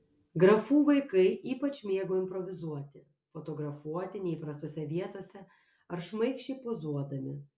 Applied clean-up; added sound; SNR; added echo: none; none; none; none.